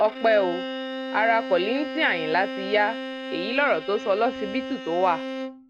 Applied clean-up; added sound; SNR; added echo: none; Bowed string instrument; 8 dB; none.